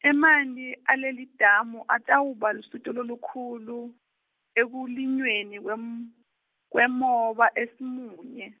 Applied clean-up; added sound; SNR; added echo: none; none; none; none.